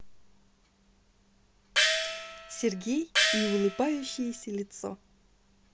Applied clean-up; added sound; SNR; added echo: none; Gong; -4 dB; none.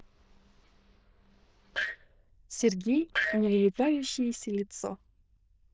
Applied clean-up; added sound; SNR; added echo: neural diffusion model UNIVERSE++.